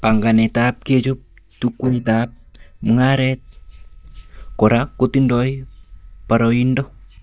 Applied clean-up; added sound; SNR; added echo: neural mask model DeepFilterNet 3.